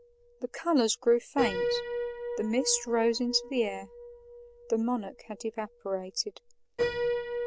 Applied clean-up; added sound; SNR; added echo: none; Piano; 5 dB; none.